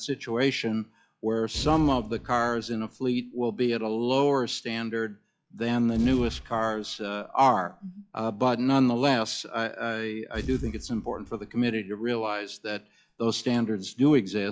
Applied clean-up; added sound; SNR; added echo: classical method log-MMSE.